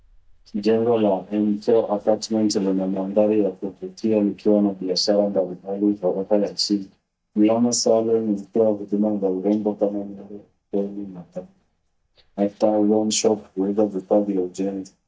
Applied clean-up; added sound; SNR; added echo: neural mask model DeepFilterNet 3.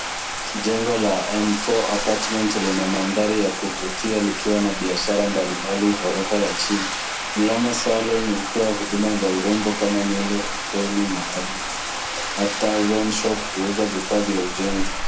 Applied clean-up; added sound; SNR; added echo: none; Bathtub (filling or washing); 4 dB; reverberation time 0.3 s.